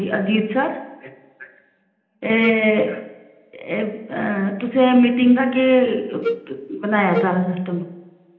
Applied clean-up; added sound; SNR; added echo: none; Wind instrument, woodwind instrument; 6 dB; reverberation time 0.9 s.